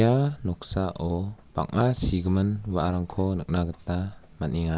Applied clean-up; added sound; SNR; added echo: none; none; none; none.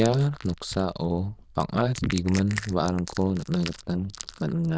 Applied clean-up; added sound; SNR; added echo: neural diffusion model UNIVERSE++.